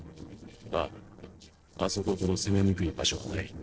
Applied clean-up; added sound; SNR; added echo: neural separator model SepFormer DNS4.